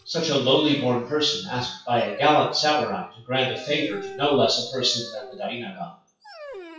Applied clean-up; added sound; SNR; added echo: classical method WPE with log-MMSE.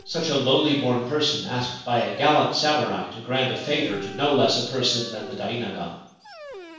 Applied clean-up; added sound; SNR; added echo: none; Dog; 17 dB; reverberation time 0.7 s.